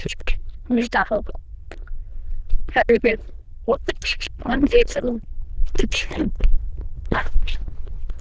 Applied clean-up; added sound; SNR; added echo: neural diffusion model UNIVERSE++.